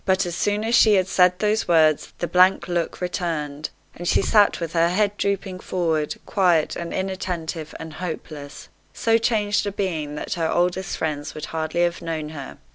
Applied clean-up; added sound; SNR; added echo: none; none; none; none.